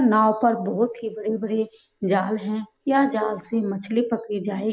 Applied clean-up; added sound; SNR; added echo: neural mask model Resemble Enhance denoiser.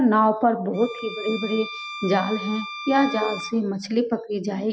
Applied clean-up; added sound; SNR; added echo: none; Bowed string instrument; 12 dB; none.